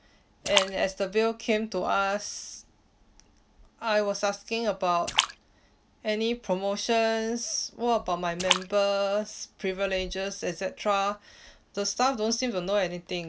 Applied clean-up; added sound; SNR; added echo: none; Splash, splatter; 6 dB; none.